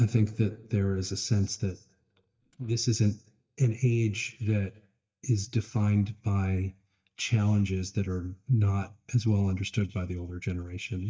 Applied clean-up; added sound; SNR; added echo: neural mask model DeepFilterNet 3.